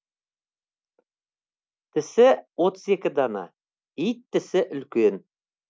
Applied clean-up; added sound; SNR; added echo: none; none; none; none.